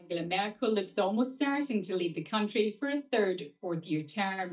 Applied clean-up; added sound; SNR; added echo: neural mask model DeepFilterNet 3.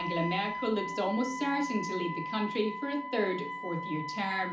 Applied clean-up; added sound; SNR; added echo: none; Wind instrument, woodwind instrument; 5 dB; reverberation time 0.4 s.